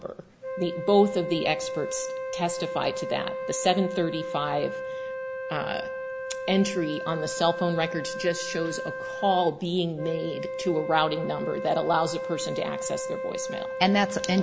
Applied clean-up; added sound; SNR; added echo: none; Wind instrument, woodwind instrument; 6 dB; none.